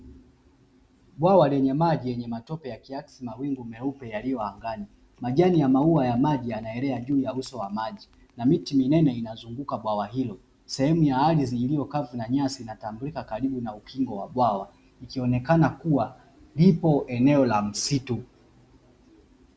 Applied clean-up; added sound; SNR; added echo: none; none; none; none.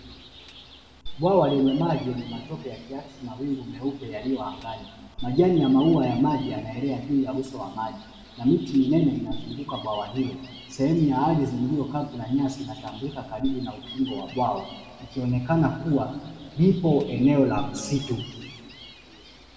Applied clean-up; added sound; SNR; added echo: none; Gull, seagull; 17 dB; reverberation time 1.7 s.